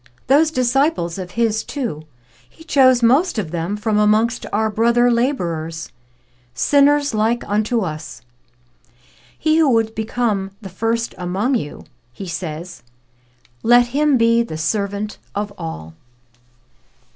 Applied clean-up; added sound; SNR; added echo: none; none; none; none.